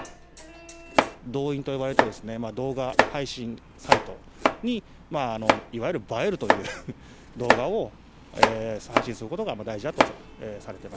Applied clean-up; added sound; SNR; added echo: none; Domestic sounds, home sounds; -3 dB; none.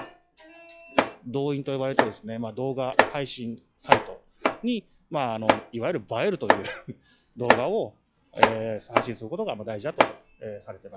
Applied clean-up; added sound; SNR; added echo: classical method log-MMSE.